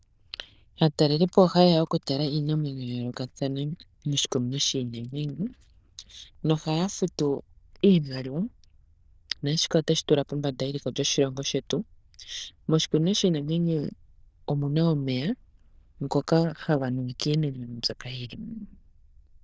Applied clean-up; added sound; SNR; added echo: neural diffusion model UNIVERSE++.